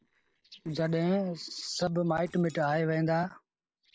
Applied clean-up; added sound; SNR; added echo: neural separator model SepFormer DNS4.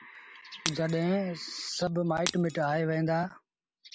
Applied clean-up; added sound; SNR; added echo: none; Shatter; 7 dB; none.